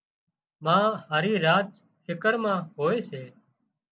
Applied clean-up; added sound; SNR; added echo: none; none; none; none.